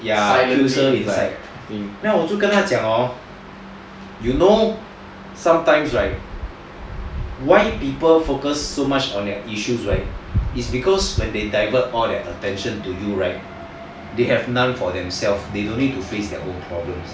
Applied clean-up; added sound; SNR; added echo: none; none; none; none.